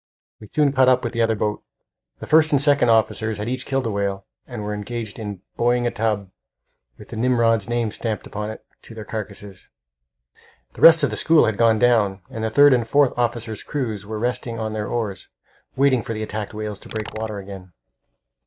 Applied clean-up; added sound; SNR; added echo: neural mask model DeepFilterNet 3.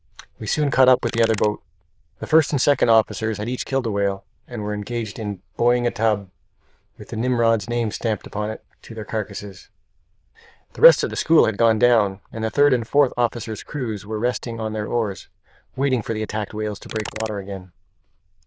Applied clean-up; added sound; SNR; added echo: neural diffusion model UNIVERSE++.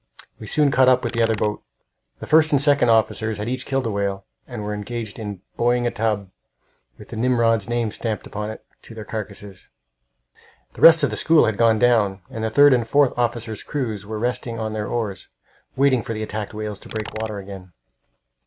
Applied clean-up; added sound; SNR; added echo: none; Computer keyboard; 17 dB; none.